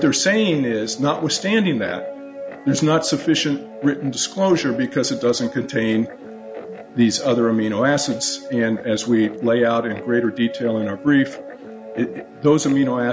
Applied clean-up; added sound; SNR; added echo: none; Guitar; 14 dB; none.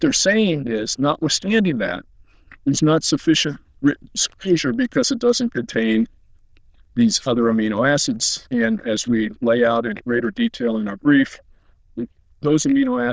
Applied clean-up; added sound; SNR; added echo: neural diffusion model UNIVERSE++.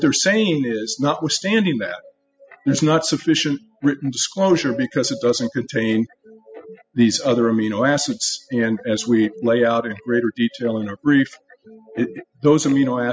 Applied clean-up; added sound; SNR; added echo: classical method spectral subtraction.